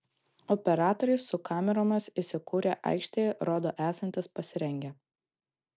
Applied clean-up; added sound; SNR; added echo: none; none; none; none.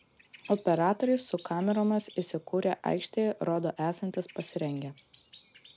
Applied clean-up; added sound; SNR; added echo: none; Bird vocalization, bird call, bird song; 19 dB; none.